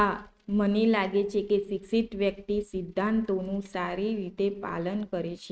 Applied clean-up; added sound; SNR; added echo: neural mask model RNNoise.